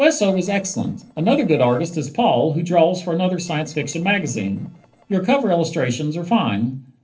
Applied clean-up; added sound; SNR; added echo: neural separator model SepFormer DNS4.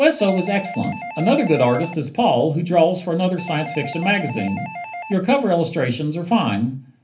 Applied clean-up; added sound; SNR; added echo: none; Doorbell; 14 dB; reverberation time 0.3 s.